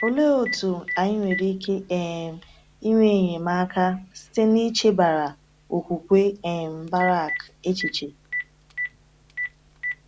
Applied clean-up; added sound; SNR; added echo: none; Telephone; 13 dB; none.